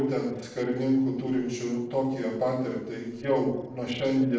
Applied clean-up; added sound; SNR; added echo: neural separator model SepFormer DNS4.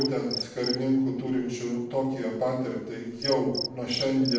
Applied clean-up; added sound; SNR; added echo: none; Cricket; 10 dB; reverberation time 0.7 s.